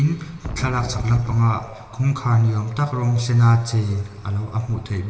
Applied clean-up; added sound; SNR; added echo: none; Wind; 9 dB; reverberation time 1.9 s.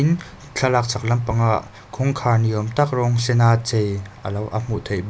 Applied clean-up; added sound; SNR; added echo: none; none; none; none.